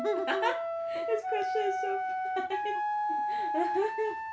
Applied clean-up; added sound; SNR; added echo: none; Wind instrument, woodwind instrument; -2 dB; none.